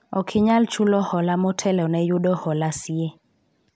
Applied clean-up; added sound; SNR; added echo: none; none; none; none.